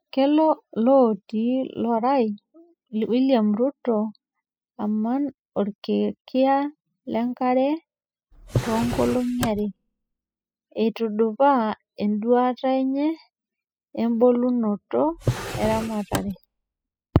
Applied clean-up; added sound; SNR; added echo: classical method spectral subtraction.